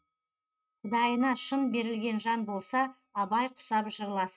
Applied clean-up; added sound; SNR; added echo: neural mask model RNNoise.